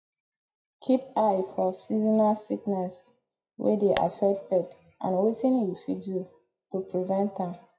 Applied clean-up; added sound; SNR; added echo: classical method WPE with log-MMSE.